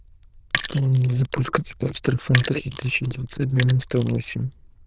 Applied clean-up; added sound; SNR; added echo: neural diffusion model UNIVERSE++.